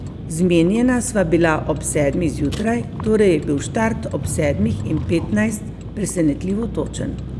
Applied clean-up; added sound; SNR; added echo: none; Vehicle; 8 dB; none.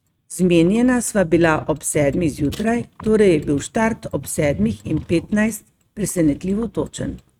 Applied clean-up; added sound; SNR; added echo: neural mask model RNNoise.